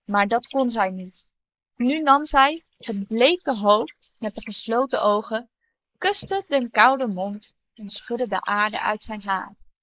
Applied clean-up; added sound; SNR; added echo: neural mask model Resemble Enhance denoiser.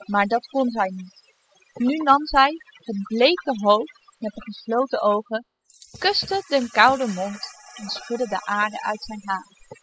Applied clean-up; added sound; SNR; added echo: classical method spectral subtraction.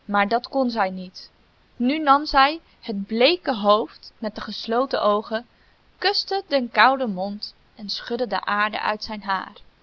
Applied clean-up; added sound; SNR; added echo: none; none; none; none.